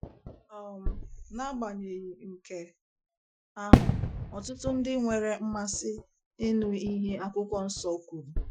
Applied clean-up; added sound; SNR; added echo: classical method Wiener filter.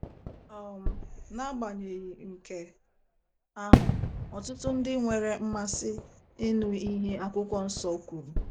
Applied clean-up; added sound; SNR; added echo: none; Fireworks; -2 dB; none.